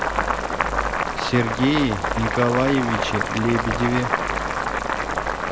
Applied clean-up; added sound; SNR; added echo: none; Boiling; 0 dB; none.